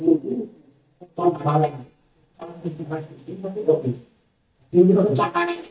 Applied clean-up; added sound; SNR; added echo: neural mask model DeepFilterNet 3.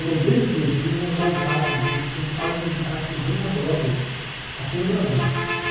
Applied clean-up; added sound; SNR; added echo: none; Bus; 6 dB; reverberation time 1.3 s.